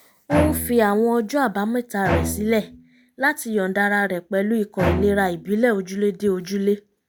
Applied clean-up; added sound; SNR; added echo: none; Bowed string instrument; 7 dB; none.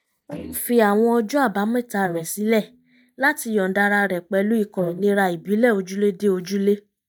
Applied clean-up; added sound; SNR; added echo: neural mask model DeepFilterNet 3.